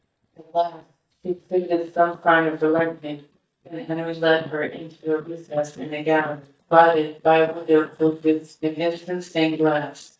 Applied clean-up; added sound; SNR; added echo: neural mask model DeepFilterNet 3.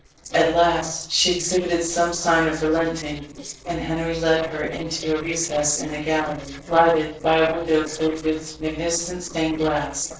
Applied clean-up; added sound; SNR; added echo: neural separator model SepFormer DNS4.